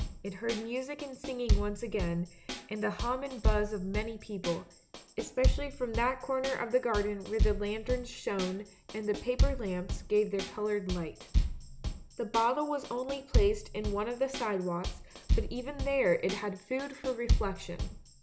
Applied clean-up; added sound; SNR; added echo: none; Bass drum / Snare drum / Drum kit; 0 dB; none.